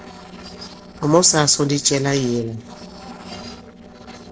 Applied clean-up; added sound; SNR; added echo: neural separator model SepFormer DNS4.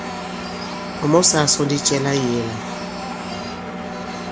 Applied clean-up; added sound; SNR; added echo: none; Printer + Engine; 6 dB; none.